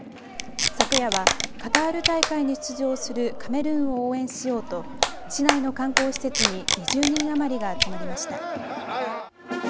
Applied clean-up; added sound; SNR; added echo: none; Packing tape, duct tape + Hands; 0 dB; none.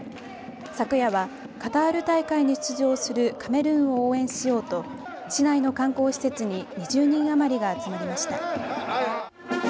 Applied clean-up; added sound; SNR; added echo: none; none; none; none.